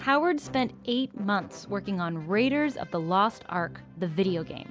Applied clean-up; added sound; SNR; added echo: none; none; none; none.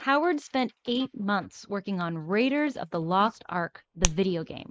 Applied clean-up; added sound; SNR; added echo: neural mask model Resemble Enhance denoiser.